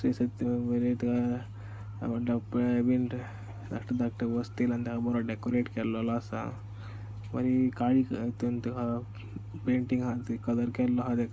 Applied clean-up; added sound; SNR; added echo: none; none; none; none.